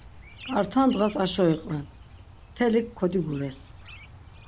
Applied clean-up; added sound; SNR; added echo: none; Chirp, tweet; 18 dB; none.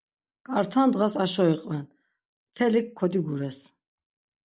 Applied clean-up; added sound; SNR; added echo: none; none; none; none.